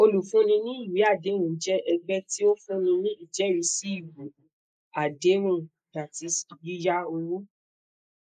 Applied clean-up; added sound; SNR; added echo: neural mask model Resemble Enhance denoiser.